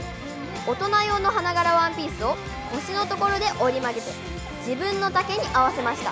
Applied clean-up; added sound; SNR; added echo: none; none; none; none.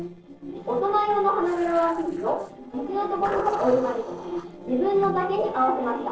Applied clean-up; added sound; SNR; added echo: neural separator model SepFormer DNS4.